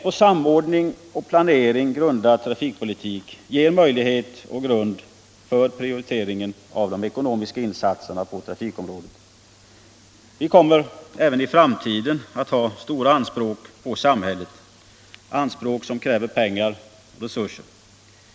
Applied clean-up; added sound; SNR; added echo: none; none; none; none.